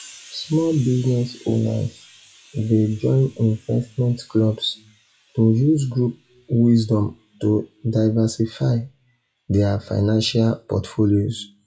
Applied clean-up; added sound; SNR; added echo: classical method WPE with log-MMSE.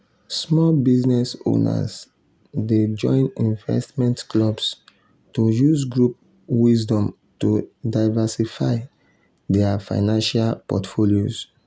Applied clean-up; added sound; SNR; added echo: none; none; none; none.